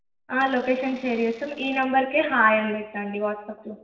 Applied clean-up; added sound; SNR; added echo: neural separator model SepFormer DNS4.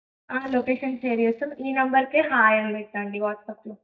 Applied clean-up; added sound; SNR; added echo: neural mask model DeepFilterNet 3.